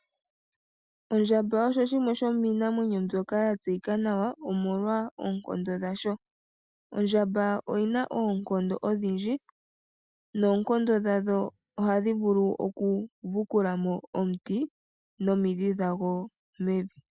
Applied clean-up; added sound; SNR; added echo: none; none; none; none.